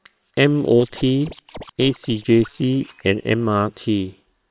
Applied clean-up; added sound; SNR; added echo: neural separator model SepFormer WHAM!.